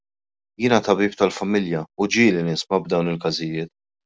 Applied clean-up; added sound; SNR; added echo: none; none; none; none.